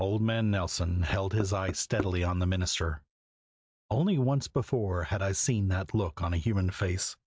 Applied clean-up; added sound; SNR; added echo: neural mask model RNNoise.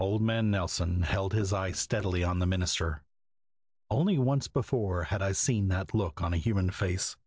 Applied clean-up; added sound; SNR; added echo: neural separator model SepFormer DNS4.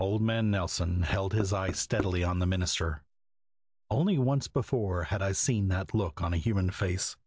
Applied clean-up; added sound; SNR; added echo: none; Knock; 10 dB; none.